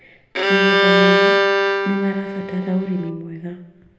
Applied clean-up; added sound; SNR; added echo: none; Bowed string instrument; -5 dB; reverberation time 0.8 s.